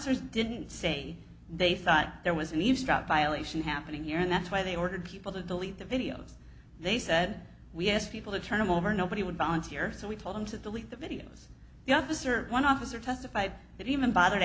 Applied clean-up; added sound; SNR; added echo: none; none; none; none.